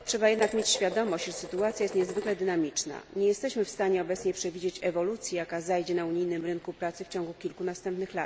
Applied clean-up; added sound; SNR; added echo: none; Dishes, pots, and pans; 12 dB; none.